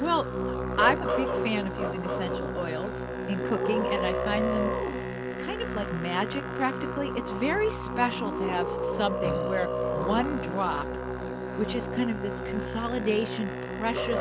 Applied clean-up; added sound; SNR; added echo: none; Musical instrument; 0 dB; none.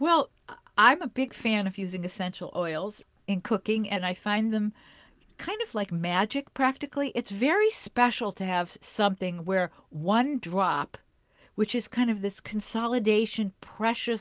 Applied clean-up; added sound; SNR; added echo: none; none; none; none.